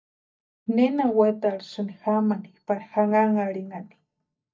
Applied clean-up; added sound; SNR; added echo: neural mask model DeepFilterNet 3.